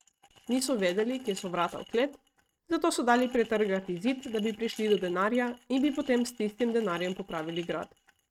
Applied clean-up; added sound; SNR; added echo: neural mask model RNNoise.